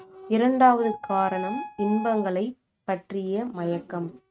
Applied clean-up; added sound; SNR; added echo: neural mask model RNNoise.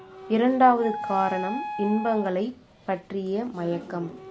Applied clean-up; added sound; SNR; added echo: none; Wind instrument, woodwind instrument; 11 dB; none.